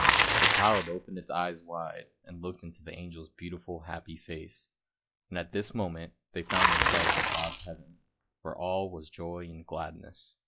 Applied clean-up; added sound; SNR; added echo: classical method log-MMSE.